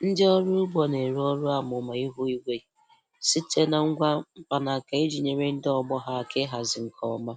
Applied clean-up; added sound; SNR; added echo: none; none; none; none.